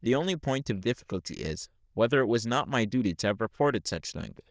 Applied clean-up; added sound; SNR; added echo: neural diffusion model UNIVERSE++.